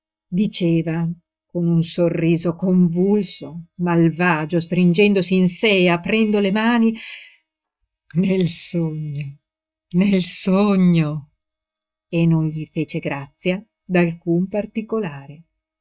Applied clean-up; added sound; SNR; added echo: neural mask model DeepFilterNet 3.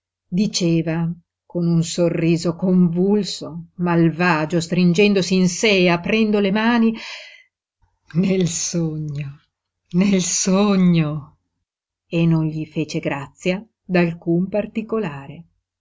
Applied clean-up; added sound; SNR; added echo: none; none; none; none.